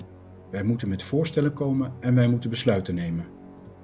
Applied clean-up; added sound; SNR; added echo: none; Musical instrument; 20 dB; none.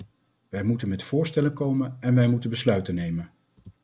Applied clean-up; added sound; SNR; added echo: none; none; none; none.